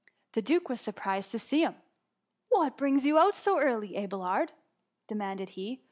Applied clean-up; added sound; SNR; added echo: none; none; none; none.